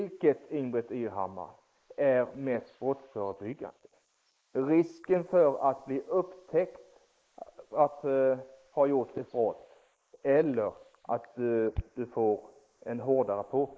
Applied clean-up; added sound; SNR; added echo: neural mask model Resemble Enhance denoiser.